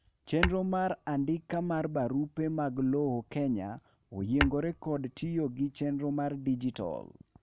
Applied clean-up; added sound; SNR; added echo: none; Tap / Hammer / Glass; 9 dB; none.